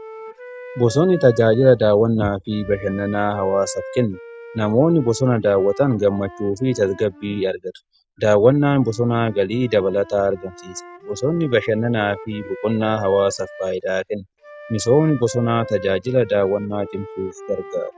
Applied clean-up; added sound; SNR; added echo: none; Wind instrument, woodwind instrument; 17 dB; none.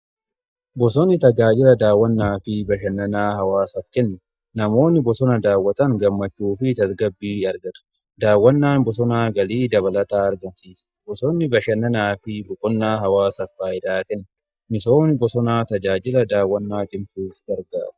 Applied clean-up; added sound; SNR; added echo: neural mask model DeepFilterNet 3.